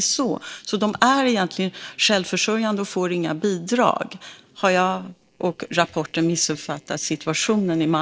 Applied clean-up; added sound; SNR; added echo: neural separator model SepFormer DNS4.